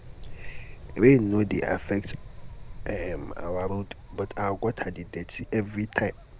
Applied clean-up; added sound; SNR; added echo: none; Wind; 11 dB; none.